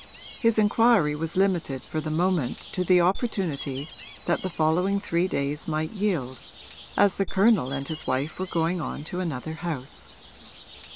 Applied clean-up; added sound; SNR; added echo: none; Gull, seagull; 15 dB; none.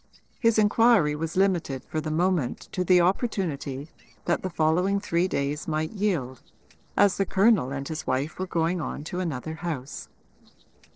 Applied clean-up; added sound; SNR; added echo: neural separator model SepFormer DNS4.